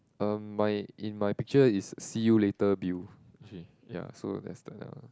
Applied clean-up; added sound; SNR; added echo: none; none; none; none.